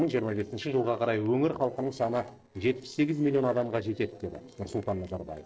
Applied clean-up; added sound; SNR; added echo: neural separator model SepFormer DNS4.